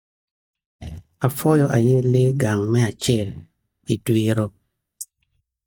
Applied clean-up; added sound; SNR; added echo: neural mask model DeepFilterNet 3.